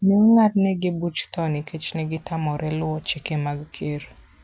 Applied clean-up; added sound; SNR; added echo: none; none; none; none.